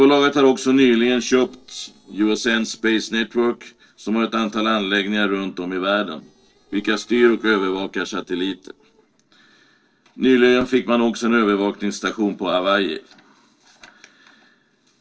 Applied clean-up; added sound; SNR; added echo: neural separator model SepFormer DNS4.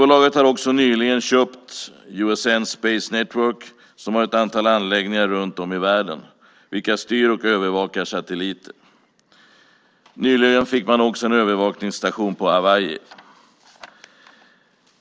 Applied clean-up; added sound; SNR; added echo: none; none; none; none.